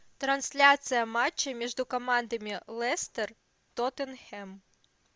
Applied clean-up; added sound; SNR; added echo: none; none; none; none.